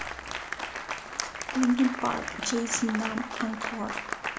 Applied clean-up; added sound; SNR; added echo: none; Applause; 4 dB; none.